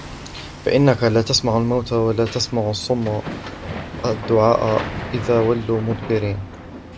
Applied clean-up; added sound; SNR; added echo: none; Hammer; 12 dB; none.